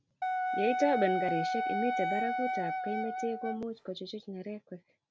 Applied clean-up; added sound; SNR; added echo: none; Wind instrument, woodwind instrument; -1 dB; none.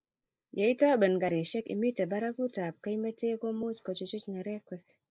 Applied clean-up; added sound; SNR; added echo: neural mask model Resemble Enhance denoiser.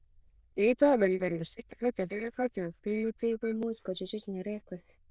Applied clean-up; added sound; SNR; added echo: neural diffusion model UNIVERSE++.